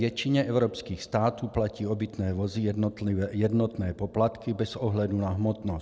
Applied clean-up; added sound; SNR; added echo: none; none; none; none.